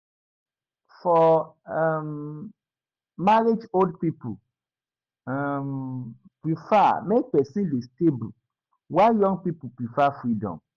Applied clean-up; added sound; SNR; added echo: none; none; none; none.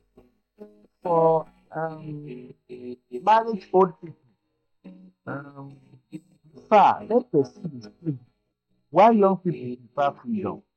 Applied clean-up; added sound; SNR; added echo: neural mask model DeepFilterNet 3.